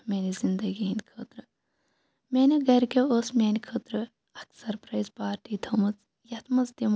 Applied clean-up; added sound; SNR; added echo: none; none; none; none.